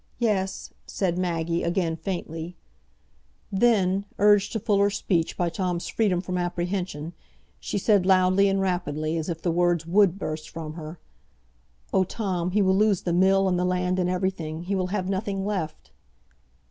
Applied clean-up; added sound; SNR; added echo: none; none; none; none.